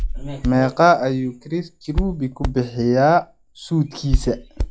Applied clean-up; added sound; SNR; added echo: classical method log-MMSE.